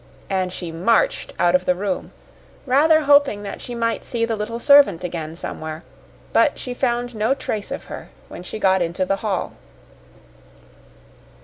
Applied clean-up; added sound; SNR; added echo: none; none; none; none.